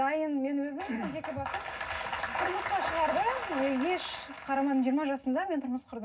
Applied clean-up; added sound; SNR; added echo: none; none; none; reverberation time 0.4 s.